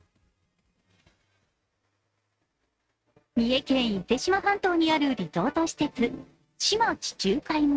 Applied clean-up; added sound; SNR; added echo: neural mask model RNNoise.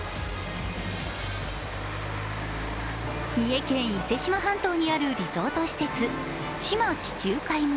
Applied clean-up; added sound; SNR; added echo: none; Rain; 5 dB; none.